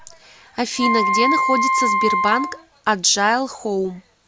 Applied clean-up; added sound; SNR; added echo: none; Wind instrument, woodwind instrument; -2 dB; none.